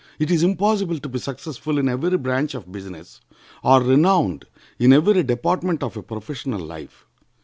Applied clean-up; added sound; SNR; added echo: none; none; none; none.